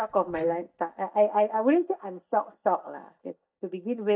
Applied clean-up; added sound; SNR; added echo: neural mask model DeepFilterNet 3.